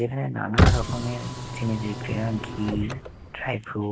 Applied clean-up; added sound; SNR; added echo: none; Car; -3 dB; none.